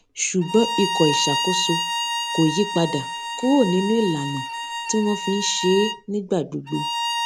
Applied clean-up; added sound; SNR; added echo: none; Bowed string instrument; 4 dB; none.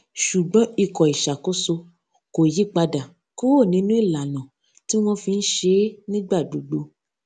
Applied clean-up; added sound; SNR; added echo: none; none; none; none.